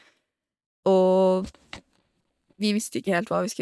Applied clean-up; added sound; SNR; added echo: neural mask model DeepFilterNet 3.